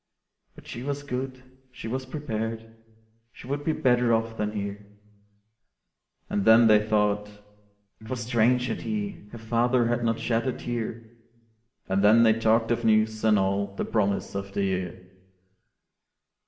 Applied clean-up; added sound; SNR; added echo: none; Electric guitar; 12 dB; reverberation time 0.8 s.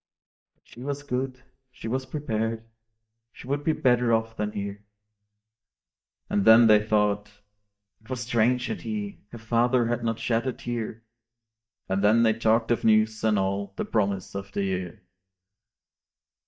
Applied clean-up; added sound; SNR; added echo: neural mask model DeepFilterNet 3.